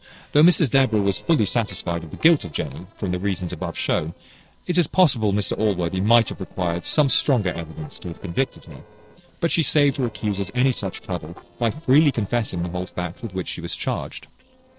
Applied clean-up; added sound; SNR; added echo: neural separator model SepFormer DNS4.